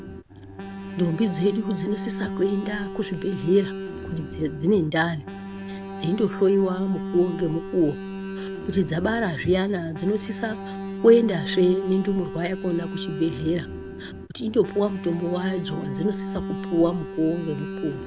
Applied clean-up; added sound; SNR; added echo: none; Alarm; 8 dB; none.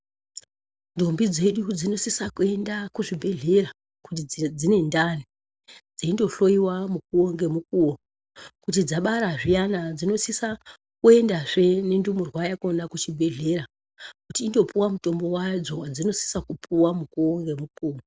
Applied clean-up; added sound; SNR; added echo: none; none; none; none.